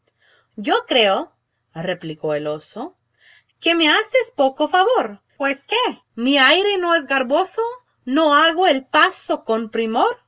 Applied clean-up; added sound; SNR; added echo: none; none; none; none.